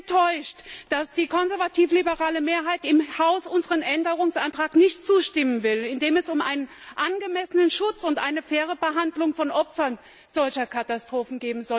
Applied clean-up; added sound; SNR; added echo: none; none; none; none.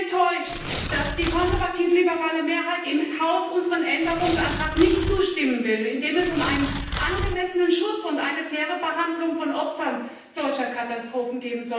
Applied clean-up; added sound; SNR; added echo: none; Tearing; 5 dB; reverberation time 0.9 s.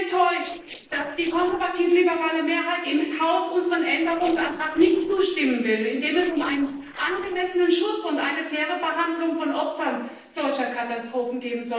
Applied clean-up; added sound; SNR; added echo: neural separator model SepFormer DNS4.